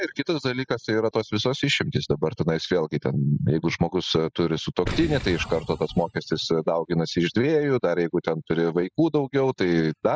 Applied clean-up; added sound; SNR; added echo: classical method spectral subtraction.